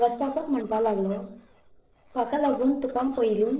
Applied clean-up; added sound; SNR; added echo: neural separator model SepFormer DNS4.